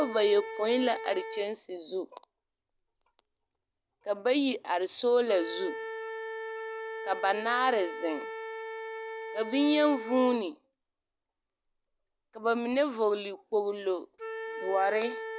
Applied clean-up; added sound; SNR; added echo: none; Wind instrument, woodwind instrument; 10 dB; none.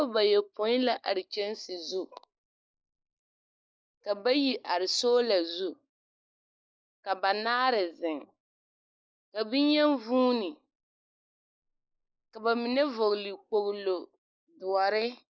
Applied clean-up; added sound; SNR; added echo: neural mask model Resemble Enhance denoiser.